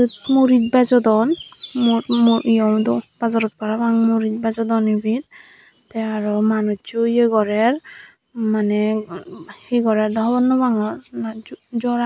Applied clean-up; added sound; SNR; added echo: none; none; none; none.